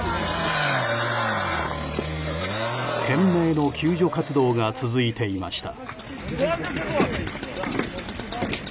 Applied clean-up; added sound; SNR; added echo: none; none; none; none.